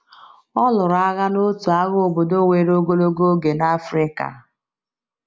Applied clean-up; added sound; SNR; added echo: none; none; none; none.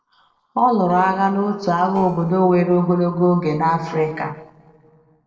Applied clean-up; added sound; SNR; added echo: neural separator model SepFormer DNS4.